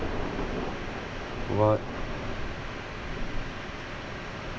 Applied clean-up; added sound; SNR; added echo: none; Thunder; 2 dB; none.